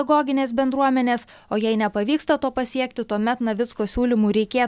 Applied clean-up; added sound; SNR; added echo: none; none; none; none.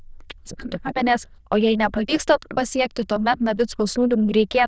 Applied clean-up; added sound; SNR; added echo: neural diffusion model UNIVERSE++.